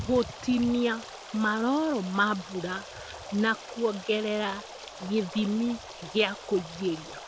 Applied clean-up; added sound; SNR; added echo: none; Stream; 14 dB; none.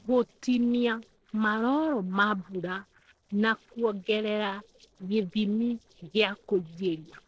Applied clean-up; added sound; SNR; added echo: neural separator model SepFormer DNS4.